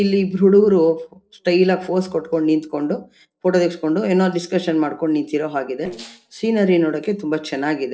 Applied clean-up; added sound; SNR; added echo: neural separator model SepFormer DNS4.